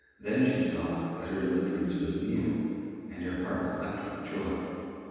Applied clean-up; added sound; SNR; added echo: none; none; none; reverberation time 2.1 s.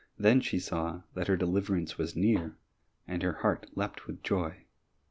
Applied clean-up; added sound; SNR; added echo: none; none; none; none.